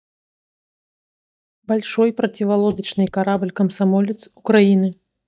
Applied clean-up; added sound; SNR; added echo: neural mask model DeepFilterNet 3.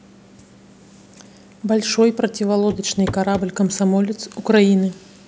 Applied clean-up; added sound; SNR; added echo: none; Walk, footsteps / Run / Wood; 13 dB; none.